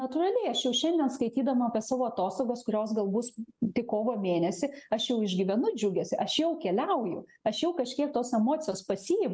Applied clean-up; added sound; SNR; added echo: none; none; none; none.